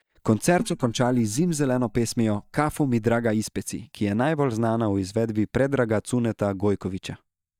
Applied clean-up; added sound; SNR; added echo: neural mask model DeepFilterNet 3.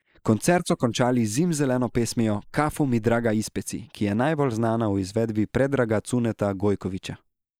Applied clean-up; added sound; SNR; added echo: neural mask model Resemble Enhance denoiser.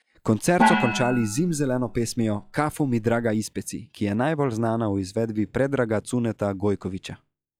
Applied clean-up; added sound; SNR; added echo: classical method log-MMSE.